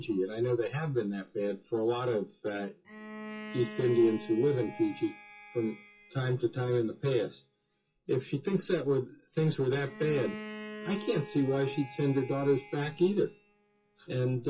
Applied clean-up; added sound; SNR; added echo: classical method WPE with log-MMSE.